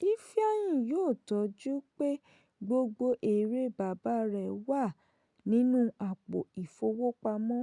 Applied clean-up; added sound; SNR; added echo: none; none; none; none.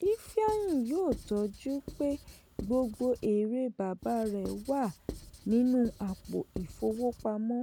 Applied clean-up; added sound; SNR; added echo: none; Writing; 15 dB; none.